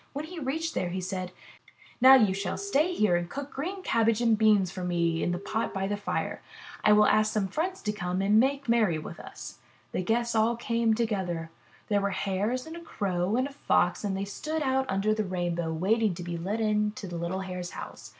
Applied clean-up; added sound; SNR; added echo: none; Telephone; 14 dB; none.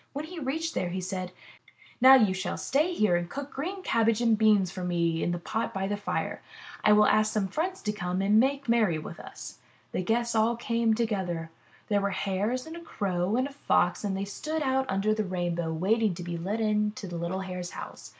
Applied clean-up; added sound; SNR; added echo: neural mask model Resemble Enhance denoiser.